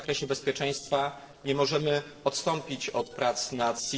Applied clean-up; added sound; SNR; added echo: neural separator model SepFormer DNS4.